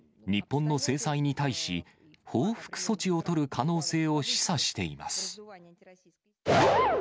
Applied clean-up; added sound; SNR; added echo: none; none; none; none.